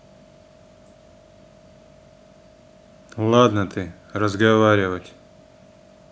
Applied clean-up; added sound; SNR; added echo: none; none; none; none.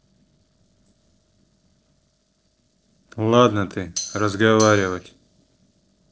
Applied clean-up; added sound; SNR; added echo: neural separator model SepFormer DNS4.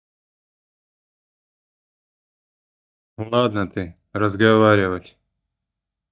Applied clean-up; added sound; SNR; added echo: neural mask model DeepFilterNet 3.